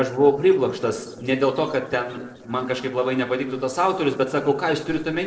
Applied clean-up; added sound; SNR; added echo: neural separator model SepFormer DNS4.